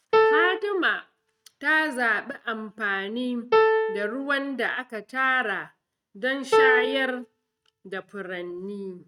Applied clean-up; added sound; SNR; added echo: neural mask model RNNoise.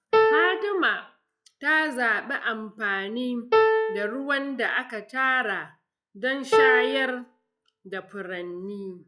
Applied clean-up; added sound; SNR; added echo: classical method log-MMSE.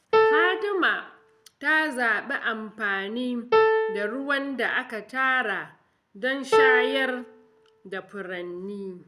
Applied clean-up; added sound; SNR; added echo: none; Piano; -3 dB; none.